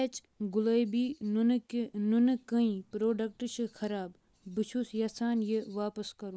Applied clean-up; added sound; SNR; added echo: neural mask model Resemble Enhance denoiser.